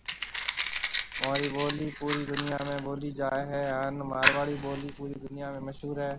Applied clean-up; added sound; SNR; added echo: none; Fire; 2 dB; none.